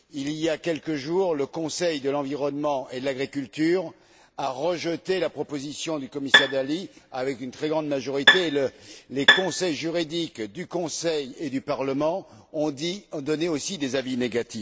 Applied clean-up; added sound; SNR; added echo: none; Bowed string instrument; -4 dB; none.